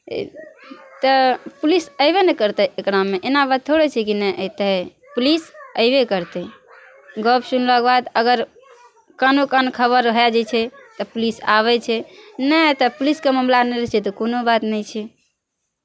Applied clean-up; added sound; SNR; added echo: none; none; none; none.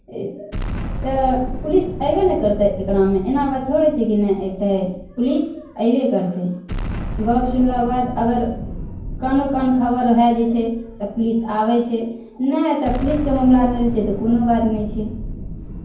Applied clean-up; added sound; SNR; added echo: none; Explosion; 9 dB; reverberation time 0.9 s.